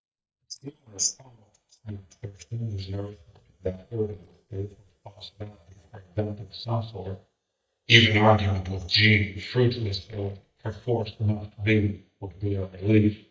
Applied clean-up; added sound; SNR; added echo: neural mask model DeepFilterNet 3.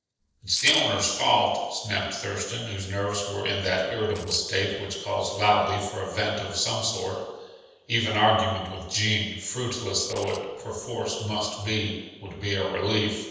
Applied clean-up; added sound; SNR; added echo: neural separator model SepFormer DNS4.